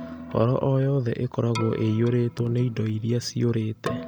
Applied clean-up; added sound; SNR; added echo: none; Keyboard (musical); 14 dB; none.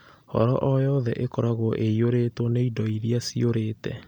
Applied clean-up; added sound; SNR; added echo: none; none; none; none.